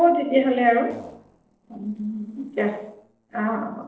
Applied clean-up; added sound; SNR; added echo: neural separator model SepFormer DNS4.